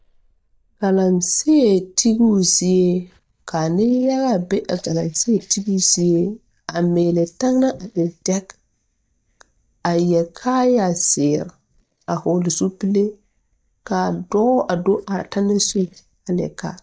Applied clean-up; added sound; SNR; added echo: neural mask model DeepFilterNet 3.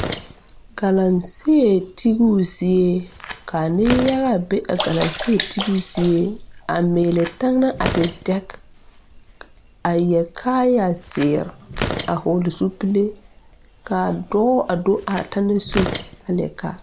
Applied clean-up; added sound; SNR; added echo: none; Tearing + Sink (filling or washing) / Water / Splash, splatter; 10 dB; none.